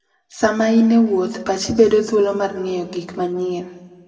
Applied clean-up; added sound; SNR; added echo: none; none; none; reverberation time 1.3 s.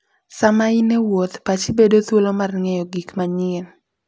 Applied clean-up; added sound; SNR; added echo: none; none; none; none.